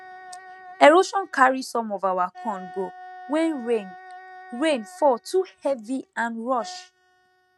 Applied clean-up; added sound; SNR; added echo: neural mask model RNNoise.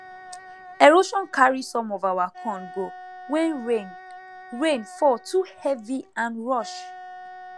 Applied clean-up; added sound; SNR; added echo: none; Wind instrument, woodwind instrument; 18 dB; none.